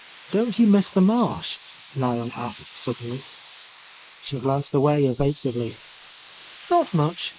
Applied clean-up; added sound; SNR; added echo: neural mask model Resemble Enhance denoiser.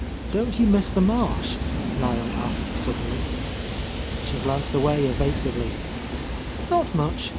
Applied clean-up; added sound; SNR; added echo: none; Train; 2 dB; none.